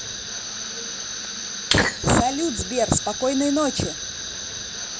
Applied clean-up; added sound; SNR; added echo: none; Fire; 3 dB; none.